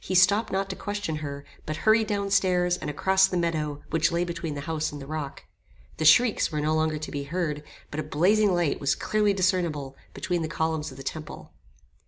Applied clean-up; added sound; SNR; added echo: none; none; none; none.